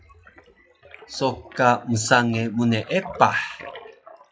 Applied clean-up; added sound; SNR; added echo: classical method log-MMSE.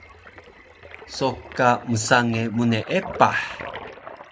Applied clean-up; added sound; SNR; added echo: none; Toilet flush; 15 dB; none.